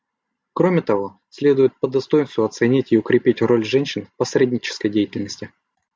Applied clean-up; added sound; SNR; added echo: none; none; none; none.